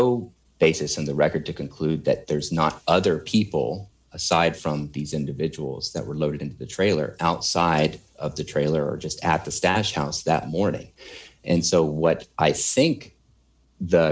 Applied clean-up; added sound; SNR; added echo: none; none; none; none.